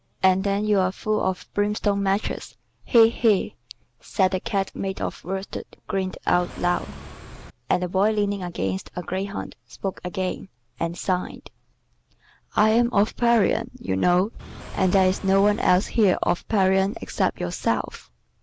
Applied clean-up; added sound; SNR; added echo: none; Engine / Car; 13 dB; none.